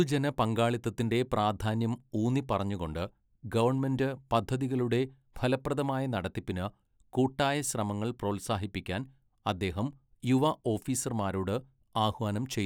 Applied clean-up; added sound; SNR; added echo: none; none; none; none.